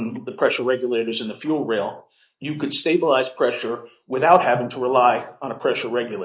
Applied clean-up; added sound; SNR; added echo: neural mask model Resemble Enhance denoiser.